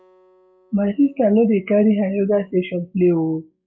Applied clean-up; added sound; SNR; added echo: classical method log-MMSE.